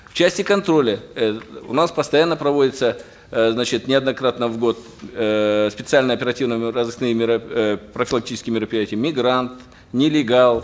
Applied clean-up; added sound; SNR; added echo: none; none; none; none.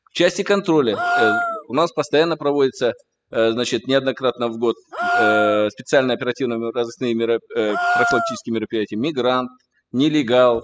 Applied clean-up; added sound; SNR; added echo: classical method spectral subtraction.